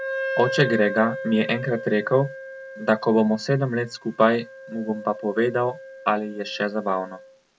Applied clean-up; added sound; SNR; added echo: none; Wind instrument, woodwind instrument; 10 dB; none.